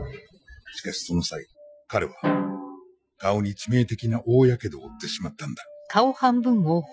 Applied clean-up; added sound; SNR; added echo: classical method Wiener filter.